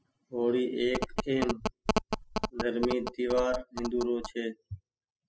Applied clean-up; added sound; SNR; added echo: classical method spectral subtraction.